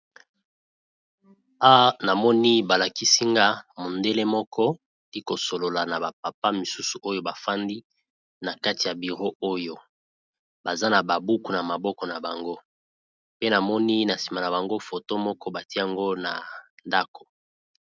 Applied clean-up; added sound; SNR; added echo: none; none; none; none.